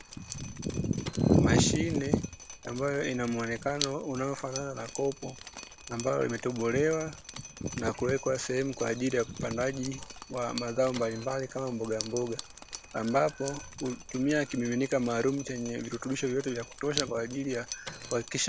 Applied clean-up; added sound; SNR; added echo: none; Drip + Printer; 13 dB; none.